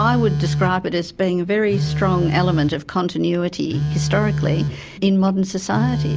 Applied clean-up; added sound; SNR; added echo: none; Telephone; 3 dB; none.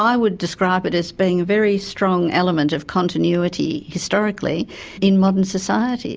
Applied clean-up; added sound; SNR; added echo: none; none; none; none.